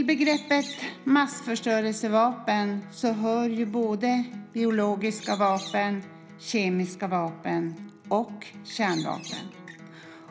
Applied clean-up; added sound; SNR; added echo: none; Bird + Acoustic guitar; 17 dB; none.